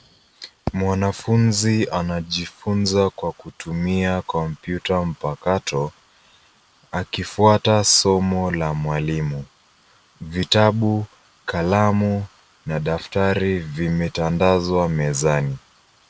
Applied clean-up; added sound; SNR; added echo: none; none; none; none.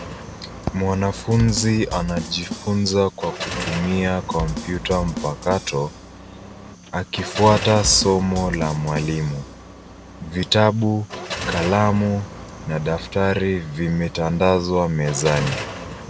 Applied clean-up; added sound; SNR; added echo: none; Drum kit + Car; 10 dB; none.